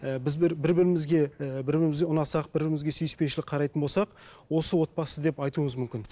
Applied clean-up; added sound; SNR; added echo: none; none; none; none.